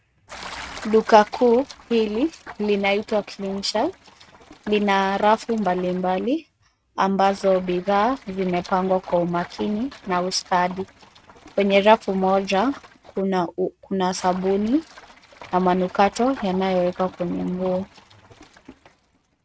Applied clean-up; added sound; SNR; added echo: neural mask model RNNoise.